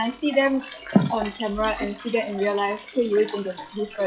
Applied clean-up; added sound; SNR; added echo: classical method log-MMSE.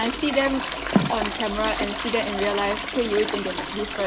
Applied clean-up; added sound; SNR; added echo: none; Trickle, dribble / Toilet flush; 4 dB; none.